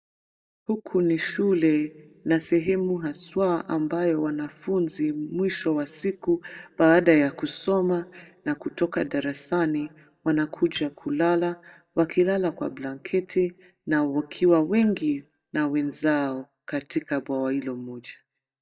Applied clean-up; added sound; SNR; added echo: neural mask model DeepFilterNet 3.